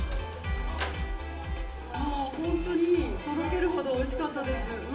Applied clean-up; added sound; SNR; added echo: none; Sliding door; 17 dB; reverberation time 0.4 s.